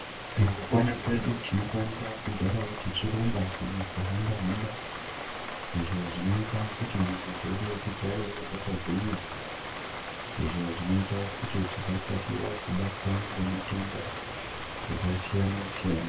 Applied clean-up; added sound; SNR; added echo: none; Rain; 6 dB; reverberation time 0.2 s.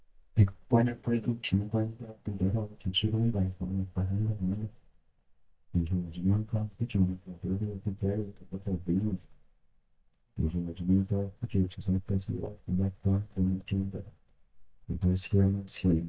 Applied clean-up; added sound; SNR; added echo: neural mask model DeepFilterNet 3.